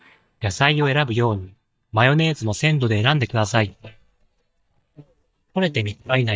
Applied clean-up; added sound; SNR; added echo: neural mask model DeepFilterNet 3.